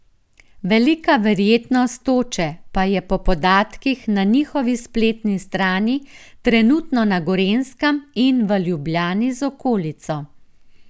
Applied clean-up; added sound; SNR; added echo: none; none; none; none.